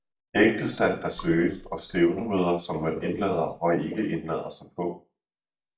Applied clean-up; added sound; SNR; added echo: neural mask model DeepFilterNet 3.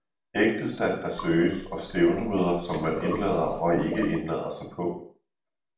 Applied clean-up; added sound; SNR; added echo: none; Sink (filling or washing); 11 dB; reverberation time 0.5 s.